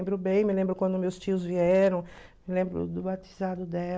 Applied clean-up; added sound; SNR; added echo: none; none; none; none.